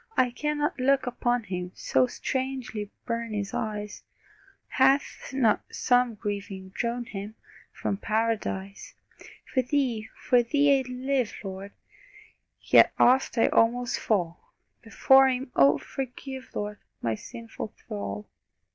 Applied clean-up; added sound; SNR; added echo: none; none; none; none.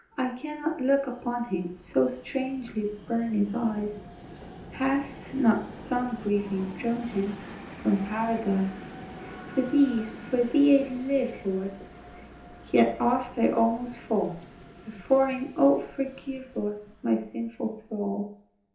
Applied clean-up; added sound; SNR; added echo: none; Train; 17 dB; reverberation time 0.6 s.